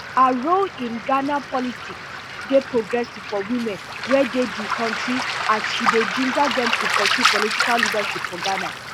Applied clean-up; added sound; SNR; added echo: none; Waves, surf; 2 dB; none.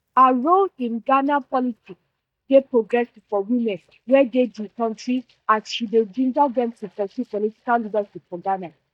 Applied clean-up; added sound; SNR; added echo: neural mask model DeepFilterNet 3.